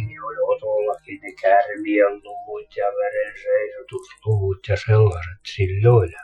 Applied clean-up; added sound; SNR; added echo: classical method Wiener filter.